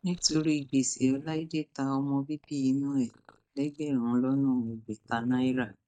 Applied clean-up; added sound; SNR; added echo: neural mask model DeepFilterNet 3.